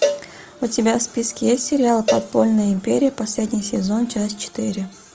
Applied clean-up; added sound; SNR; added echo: none; Cowbell; 8 dB; none.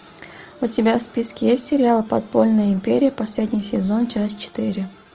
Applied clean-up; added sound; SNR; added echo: none; none; none; none.